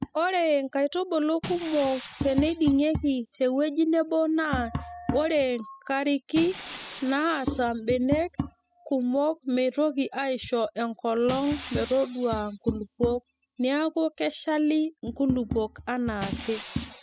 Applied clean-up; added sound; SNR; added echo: classical method spectral subtraction.